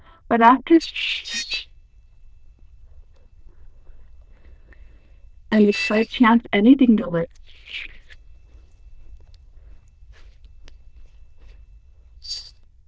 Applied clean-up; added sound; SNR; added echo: neural diffusion model UNIVERSE++.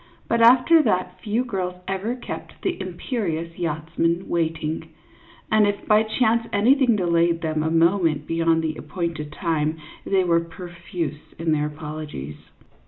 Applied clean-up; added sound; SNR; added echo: none; none; none; none.